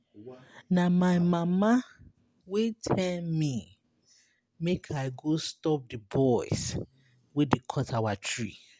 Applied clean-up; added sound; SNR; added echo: none; none; none; none.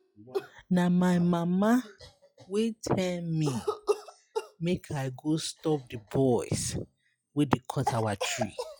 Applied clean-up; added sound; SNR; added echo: classical method log-MMSE.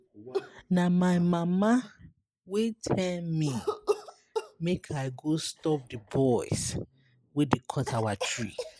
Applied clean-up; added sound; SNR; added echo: neural mask model Resemble Enhance denoiser.